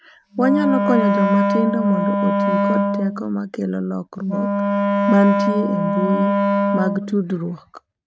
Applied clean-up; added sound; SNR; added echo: neural mask model RNNoise.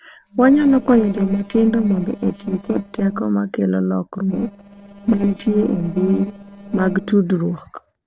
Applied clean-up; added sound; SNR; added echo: neural separator model SepFormer DNS4.